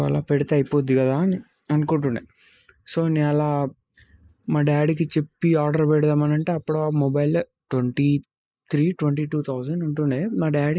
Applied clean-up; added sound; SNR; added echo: neural mask model Resemble Enhance denoiser.